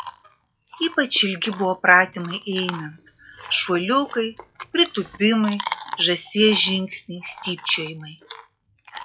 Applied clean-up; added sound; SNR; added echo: classical method log-MMSE.